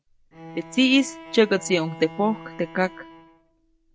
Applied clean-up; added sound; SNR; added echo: none; Bowed string instrument; 18 dB; none.